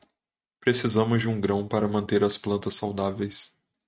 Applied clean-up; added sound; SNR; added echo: none; none; none; none.